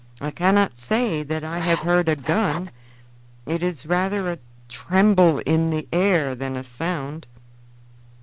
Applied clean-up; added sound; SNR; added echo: none; Writing; 11 dB; none.